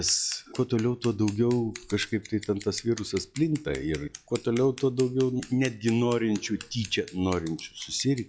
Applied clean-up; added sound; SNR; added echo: classical method log-MMSE.